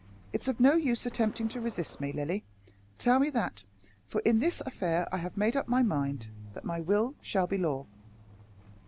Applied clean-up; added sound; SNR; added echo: none; Truck; 20 dB; none.